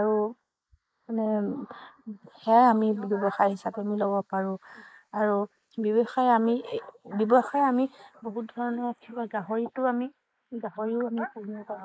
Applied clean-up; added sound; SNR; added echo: neural mask model Resemble Enhance denoiser.